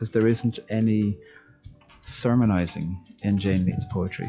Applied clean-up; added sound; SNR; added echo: classical method log-MMSE.